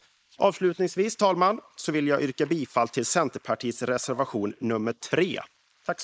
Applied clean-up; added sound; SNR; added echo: neural mask model Resemble Enhance denoiser.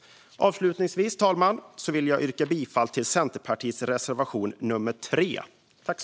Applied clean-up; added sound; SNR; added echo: none; none; none; none.